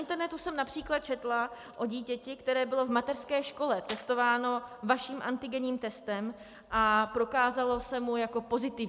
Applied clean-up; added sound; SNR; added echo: none; none; none; none.